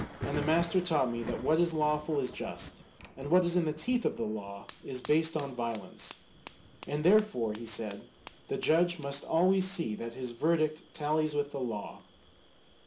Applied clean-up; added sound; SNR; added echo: none; Thunder + Fire; 15 dB; none.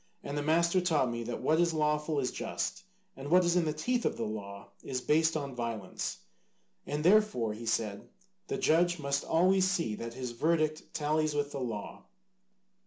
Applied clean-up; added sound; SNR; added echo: none; none; none; none.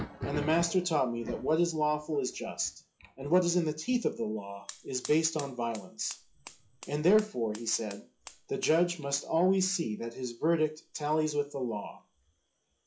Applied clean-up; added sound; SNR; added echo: classical method log-MMSE.